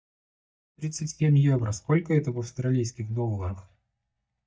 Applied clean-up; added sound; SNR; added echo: neural mask model DeepFilterNet 3.